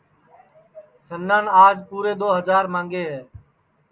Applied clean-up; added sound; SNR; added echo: none; none; none; none.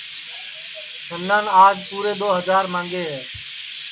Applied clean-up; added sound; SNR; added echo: none; Chirp, tweet; 13 dB; none.